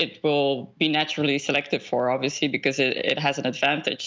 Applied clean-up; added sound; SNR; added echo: none; none; none; none.